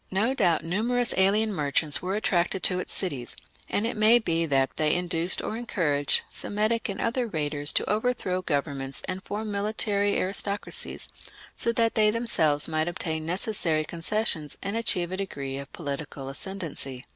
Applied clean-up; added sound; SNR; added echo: none; none; none; none.